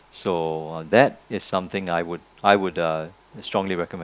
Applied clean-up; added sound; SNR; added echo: none; none; none; none.